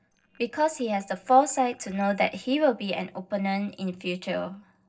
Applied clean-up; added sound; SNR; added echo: neural separator model SepFormer DNS4.